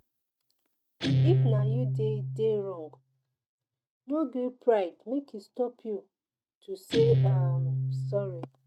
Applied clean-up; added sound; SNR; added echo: neural mask model RNNoise.